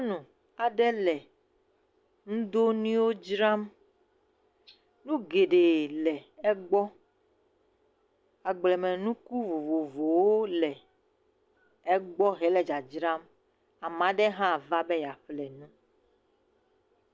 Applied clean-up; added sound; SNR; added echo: none; none; none; none.